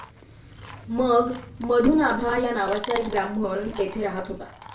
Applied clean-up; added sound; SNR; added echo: none; Chewing, mastication; 14 dB; reverberation time 0.3 s.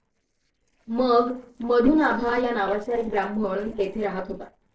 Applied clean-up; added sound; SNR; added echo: neural separator model SepFormer DNS4.